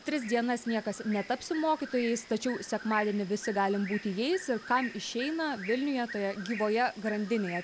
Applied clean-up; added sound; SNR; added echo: none; Bird; 14 dB; none.